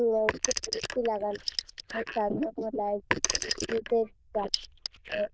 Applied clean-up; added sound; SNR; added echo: neural diffusion model UNIVERSE++.